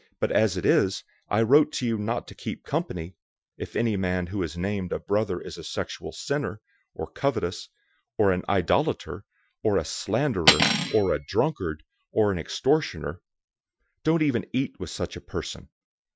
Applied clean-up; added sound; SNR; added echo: classical method Wiener filter.